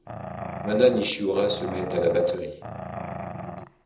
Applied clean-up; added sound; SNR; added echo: none; Growling; 9 dB; reverberation time 0.8 s.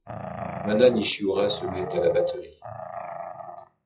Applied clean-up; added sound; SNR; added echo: classical method WPE with log-MMSE.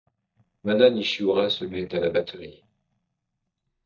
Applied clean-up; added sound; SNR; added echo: neural mask model DeepFilterNet 3.